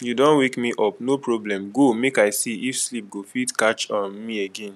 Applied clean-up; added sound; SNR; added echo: none; none; none; none.